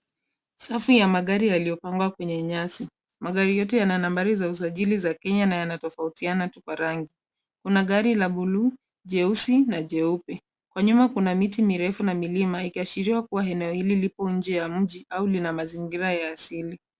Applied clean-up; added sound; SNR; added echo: none; none; none; none.